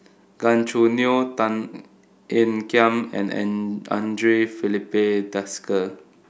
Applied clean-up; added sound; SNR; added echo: none; none; none; none.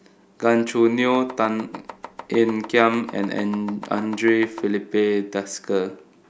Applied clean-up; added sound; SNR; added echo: none; Domestic sounds, home sounds; 17 dB; none.